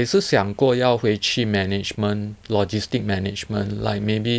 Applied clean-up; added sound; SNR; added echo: none; none; none; none.